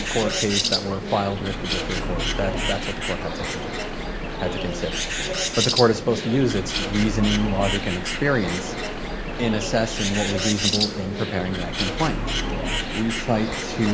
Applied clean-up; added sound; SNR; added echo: none; Bird; 1 dB; none.